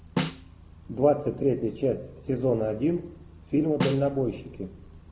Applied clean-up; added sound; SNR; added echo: none; Snare drum; 6 dB; none.